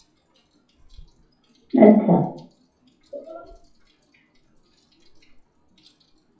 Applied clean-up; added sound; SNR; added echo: classical method WPE with log-MMSE.